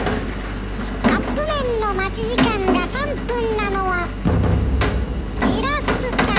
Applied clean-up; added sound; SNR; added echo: none; Rain; -1 dB; none.